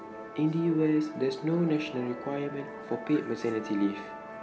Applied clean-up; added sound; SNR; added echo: none; Musical instrument; 12 dB; none.